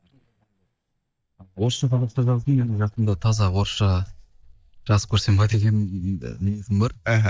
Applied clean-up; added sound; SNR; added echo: neural mask model DeepFilterNet 3.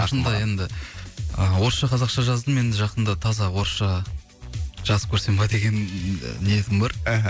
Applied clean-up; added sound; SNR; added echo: none; none; none; none.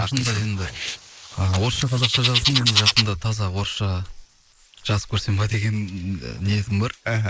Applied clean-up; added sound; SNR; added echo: neural mask model Resemble Enhance denoiser.